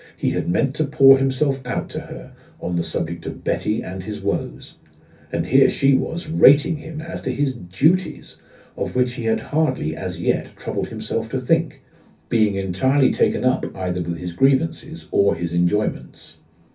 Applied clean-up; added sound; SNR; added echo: none; none; none; reverberation time 0.3 s.